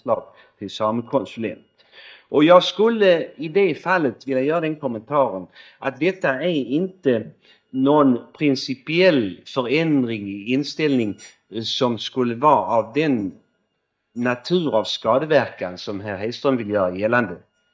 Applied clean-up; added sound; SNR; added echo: neural mask model DeepFilterNet 3.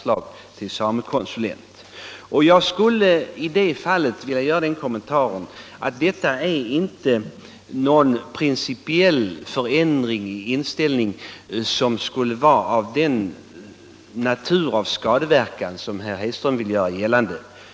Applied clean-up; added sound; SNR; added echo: none; none; none; none.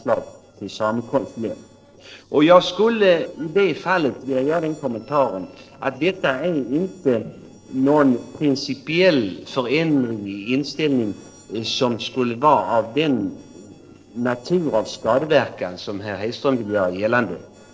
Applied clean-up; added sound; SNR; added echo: neural separator model SepFormer DNS4.